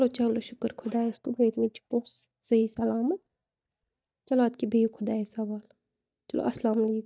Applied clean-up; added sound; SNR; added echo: neural mask model DeepFilterNet 3.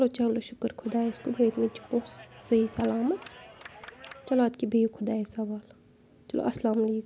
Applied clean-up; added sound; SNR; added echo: none; Clapping; 19 dB; none.